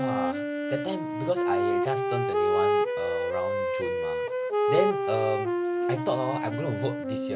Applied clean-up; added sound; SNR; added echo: none; Wind instrument, woodwind instrument; -5 dB; none.